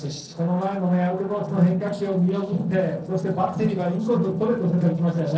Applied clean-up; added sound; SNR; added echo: neural separator model SepFormer DNS4.